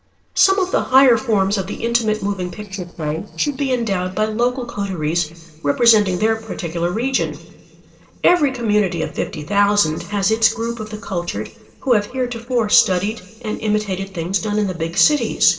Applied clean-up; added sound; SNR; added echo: neural separator model SepFormer DNS4.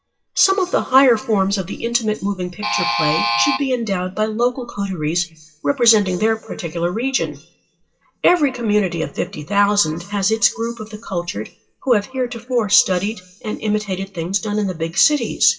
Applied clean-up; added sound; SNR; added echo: classical method WPE with log-MMSE.